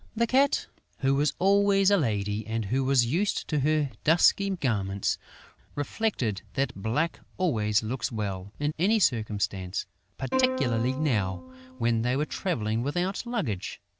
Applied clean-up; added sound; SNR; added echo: none; Plucked string instrument; 7 dB; none.